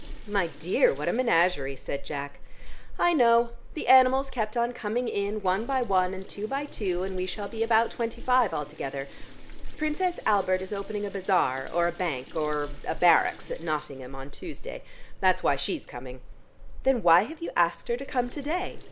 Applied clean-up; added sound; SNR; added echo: none; Sink (filling or washing) / Water tap, faucet; 8 dB; none.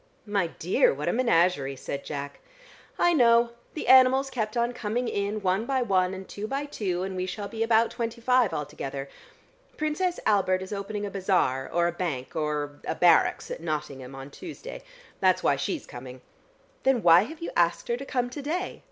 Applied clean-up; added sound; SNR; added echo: none; none; none; none.